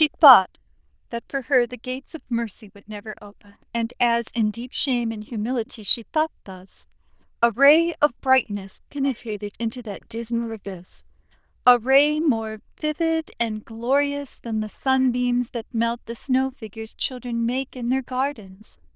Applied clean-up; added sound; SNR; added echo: neural diffusion model UNIVERSE++.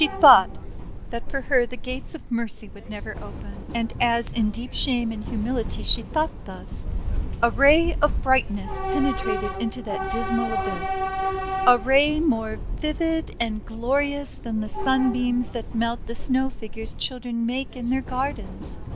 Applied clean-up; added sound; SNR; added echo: none; Subway, metro, underground / Train; 5 dB; none.